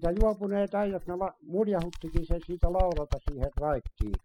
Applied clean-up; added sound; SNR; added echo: classical method spectral subtraction.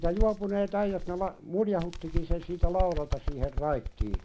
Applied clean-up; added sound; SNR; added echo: none; Bird; 1 dB; none.